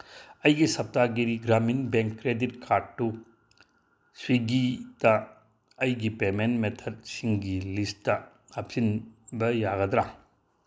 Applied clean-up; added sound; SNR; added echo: none; none; none; none.